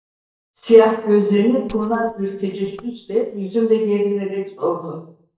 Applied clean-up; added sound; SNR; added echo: neural mask model DeepFilterNet 3.